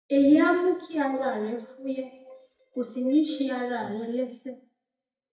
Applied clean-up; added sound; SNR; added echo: neural mask model DeepFilterNet 3.